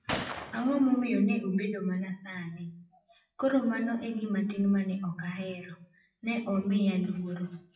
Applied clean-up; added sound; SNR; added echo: classical method WPE with log-MMSE.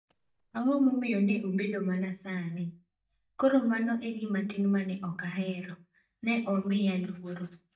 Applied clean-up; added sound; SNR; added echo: neural mask model DeepFilterNet 3.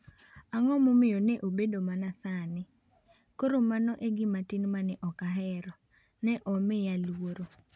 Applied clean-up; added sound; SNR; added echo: none; none; none; none.